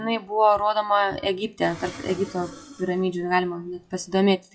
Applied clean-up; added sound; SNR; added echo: classical method WPE with log-MMSE.